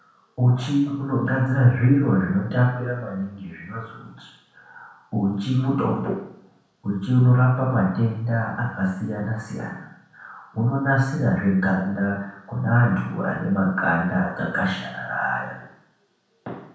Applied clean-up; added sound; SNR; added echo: none; none; none; reverberation time 0.7 s.